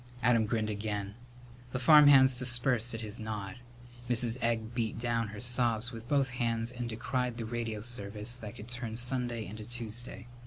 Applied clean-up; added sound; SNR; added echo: none; none; none; none.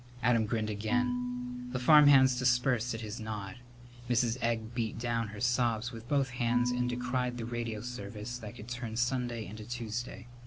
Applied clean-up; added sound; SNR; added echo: none; Marimba, xylophone / Wood; 9 dB; none.